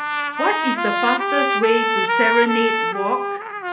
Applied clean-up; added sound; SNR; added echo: none; Trumpet; -2 dB; none.